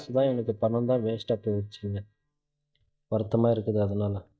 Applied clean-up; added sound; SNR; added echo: neural mask model DeepFilterNet 3.